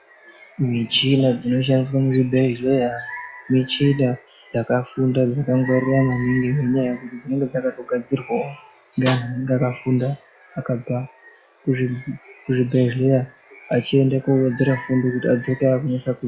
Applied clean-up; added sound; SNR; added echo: classical method log-MMSE.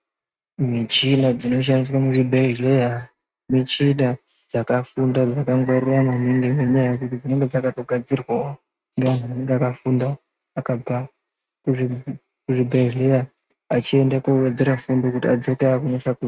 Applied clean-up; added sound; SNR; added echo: neural mask model RNNoise.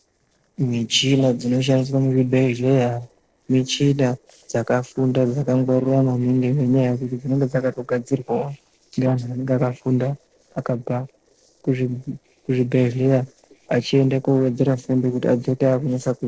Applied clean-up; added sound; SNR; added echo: neural separator model SepFormer DNS4.